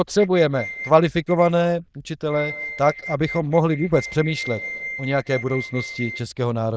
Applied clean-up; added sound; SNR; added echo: neural diffusion model UNIVERSE++.